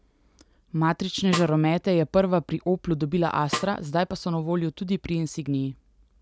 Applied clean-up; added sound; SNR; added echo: none; Snare drum; 11 dB; none.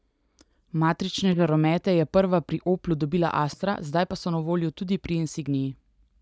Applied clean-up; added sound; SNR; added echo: neural mask model DeepFilterNet 3.